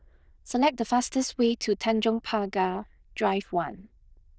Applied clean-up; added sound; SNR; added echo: neural diffusion model UNIVERSE++.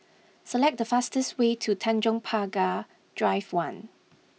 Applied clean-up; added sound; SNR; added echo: none; none; none; none.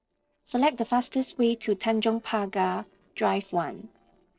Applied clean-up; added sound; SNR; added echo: neural separator model SepFormer DNS4.